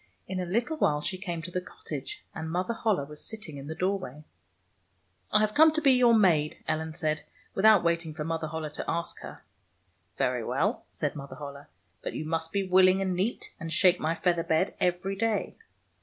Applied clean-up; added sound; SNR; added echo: none; none; none; none.